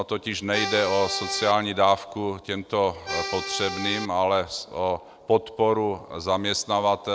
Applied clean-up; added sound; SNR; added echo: none; Accordion; 6 dB; none.